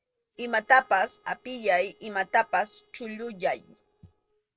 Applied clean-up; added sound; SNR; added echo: neural separator model SepFormer DNS4.